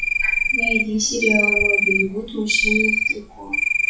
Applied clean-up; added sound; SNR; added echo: classical method WPE with log-MMSE.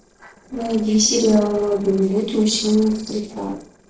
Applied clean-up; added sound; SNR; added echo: neural separator model SepFormer DNS4.